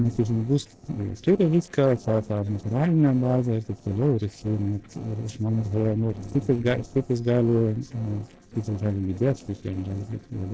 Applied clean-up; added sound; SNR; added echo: neural separator model SepFormer DNS4.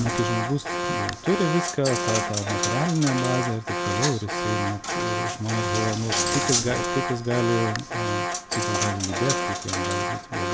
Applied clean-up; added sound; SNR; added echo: none; Alarm + Coin (dropping); 0 dB; none.